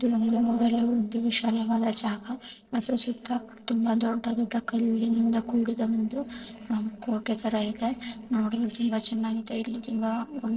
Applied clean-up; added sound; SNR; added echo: neural separator model SepFormer DNS4.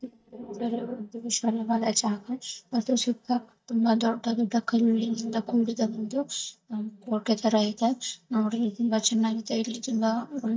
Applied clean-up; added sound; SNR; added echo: neural mask model DeepFilterNet 3.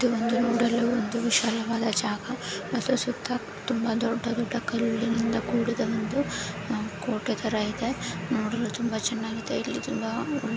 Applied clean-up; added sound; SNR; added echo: none; none; none; none.